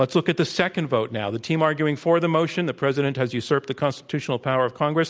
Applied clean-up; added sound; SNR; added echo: none; none; none; none.